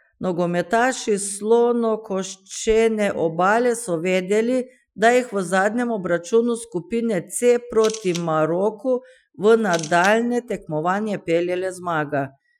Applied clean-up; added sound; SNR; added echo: classical method Wiener filter.